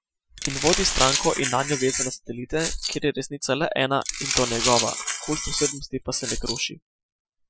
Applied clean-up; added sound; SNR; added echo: classical method Wiener filter.